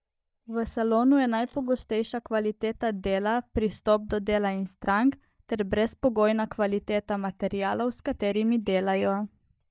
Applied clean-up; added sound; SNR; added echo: neural mask model DeepFilterNet 3.